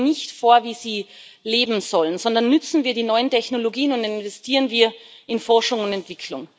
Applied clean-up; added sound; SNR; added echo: none; none; none; none.